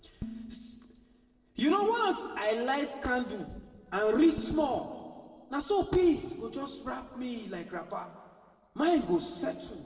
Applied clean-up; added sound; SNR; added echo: neural separator model SepFormer DNS4.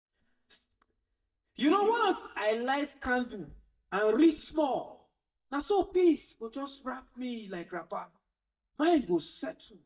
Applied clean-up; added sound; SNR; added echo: neural mask model DeepFilterNet 3.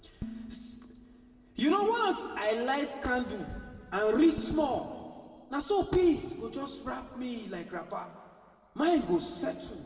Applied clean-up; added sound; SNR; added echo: none; Dishes, pots, and pans; 18 dB; reverberation time 1.6 s.